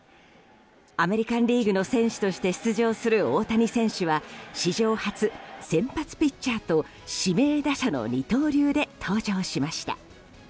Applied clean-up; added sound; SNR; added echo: none; none; none; none.